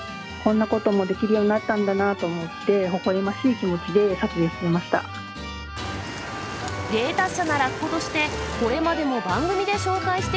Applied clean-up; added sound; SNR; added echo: none; Keyboard (musical); 15 dB; none.